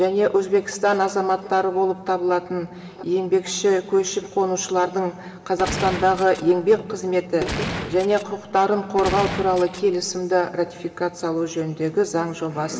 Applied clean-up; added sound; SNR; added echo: none; Gunshot, gunfire; 9 dB; reverberation time 2.4 s.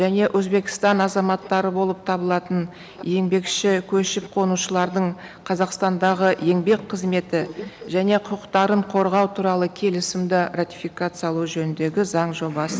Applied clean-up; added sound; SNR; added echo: none; none; none; none.